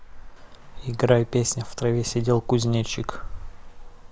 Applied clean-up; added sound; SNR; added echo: none; Traffic noise, roadway noise; 11 dB; none.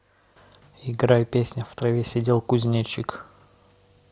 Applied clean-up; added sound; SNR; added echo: none; none; none; none.